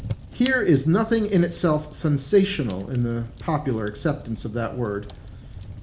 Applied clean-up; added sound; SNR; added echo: none; Fire; 15 dB; reverberation time 0.4 s.